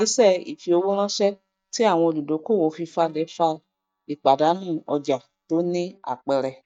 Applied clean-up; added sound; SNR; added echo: neural mask model DeepFilterNet 3.